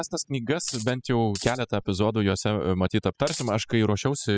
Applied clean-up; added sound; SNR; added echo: classical method spectral subtraction.